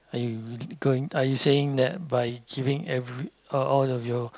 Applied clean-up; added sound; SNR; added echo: none; none; none; none.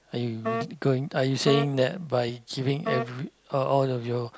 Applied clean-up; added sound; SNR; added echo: none; Wind instrument, woodwind instrument; 8 dB; none.